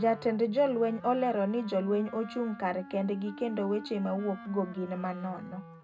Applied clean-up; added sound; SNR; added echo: none; Wind instrument, woodwind instrument; 16 dB; reverberation time 0.2 s.